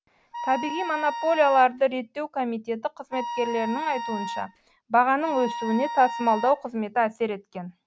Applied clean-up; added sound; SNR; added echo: none; Wind instrument, woodwind instrument; 8 dB; none.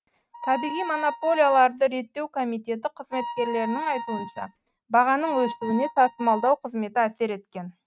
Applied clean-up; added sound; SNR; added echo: neural mask model RNNoise.